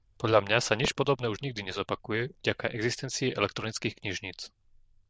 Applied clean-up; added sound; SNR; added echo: neural diffusion model UNIVERSE++.